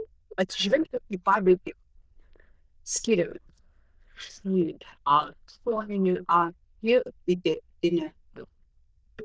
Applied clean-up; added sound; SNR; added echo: neural diffusion model UNIVERSE++.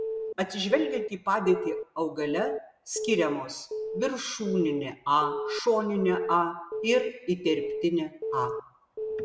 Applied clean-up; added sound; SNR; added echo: none; Alarm / Keyboard (musical); 6 dB; none.